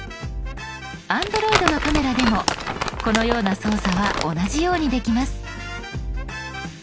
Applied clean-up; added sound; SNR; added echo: none; Crumpling, crinkling; 2 dB; none.